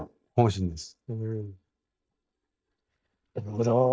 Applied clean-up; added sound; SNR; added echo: neural mask model DeepFilterNet 3.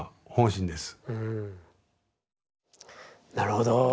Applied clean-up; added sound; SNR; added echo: none; none; none; none.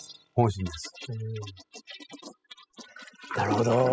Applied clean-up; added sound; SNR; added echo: classical method spectral subtraction.